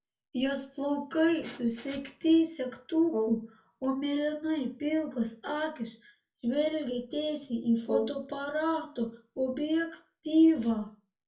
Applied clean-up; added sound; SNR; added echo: none; Brass instrument; 8 dB; reverberation time 0.2 s.